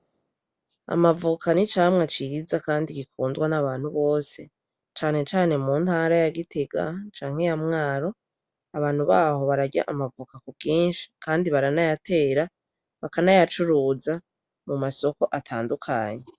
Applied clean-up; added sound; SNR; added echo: none; none; none; none.